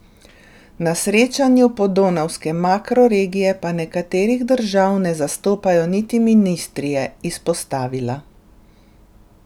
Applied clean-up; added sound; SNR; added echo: none; none; none; none.